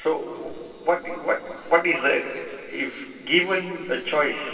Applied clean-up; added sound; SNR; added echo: none; none; none; reverberation time 2.7 s.